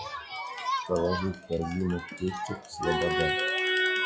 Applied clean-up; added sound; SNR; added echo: classical method log-MMSE.